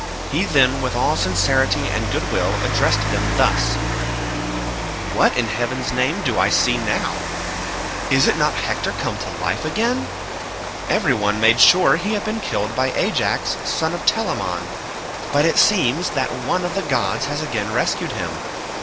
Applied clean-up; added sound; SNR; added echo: none; Rain; 4 dB; none.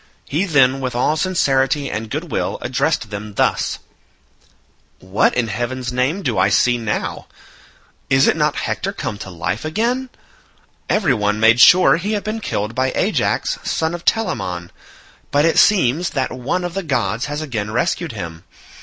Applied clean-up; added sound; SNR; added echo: none; none; none; none.